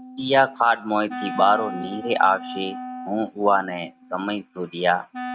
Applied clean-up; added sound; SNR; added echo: neural mask model RNNoise.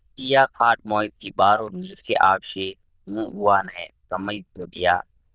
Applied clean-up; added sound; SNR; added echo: neural diffusion model UNIVERSE++.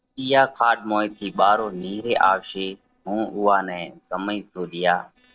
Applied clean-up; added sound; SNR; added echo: neural separator model SepFormer DNS4.